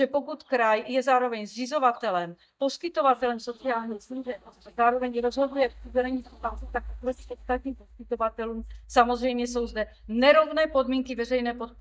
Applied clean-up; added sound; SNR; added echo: neural mask model DeepFilterNet 3.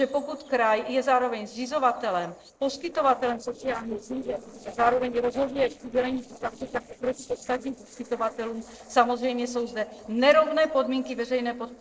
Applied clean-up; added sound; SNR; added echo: neural separator model SepFormer DNS4.